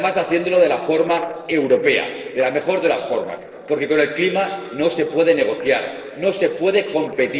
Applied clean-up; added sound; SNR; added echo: neural separator model SepFormer DNS4.